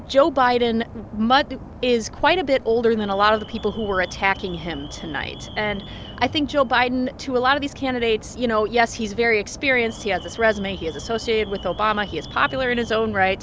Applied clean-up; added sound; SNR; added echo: none; Alarm; 15 dB; none.